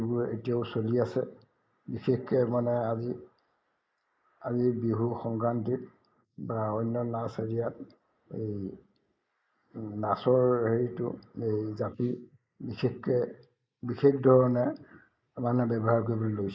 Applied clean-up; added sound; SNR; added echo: neural mask model Resemble Enhance denoiser.